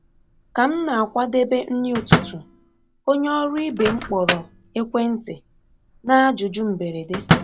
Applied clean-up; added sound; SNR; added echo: none; Microwave oven; 5 dB; none.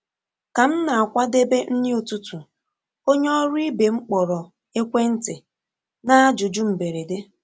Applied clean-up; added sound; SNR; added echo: none; none; none; none.